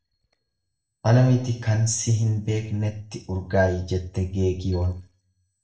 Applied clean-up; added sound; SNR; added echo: neural mask model DeepFilterNet 3.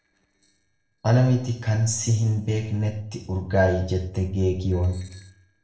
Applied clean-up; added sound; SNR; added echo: neural separator model SepFormer DNS4.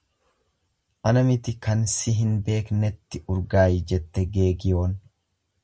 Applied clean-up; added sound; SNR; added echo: none; none; none; none.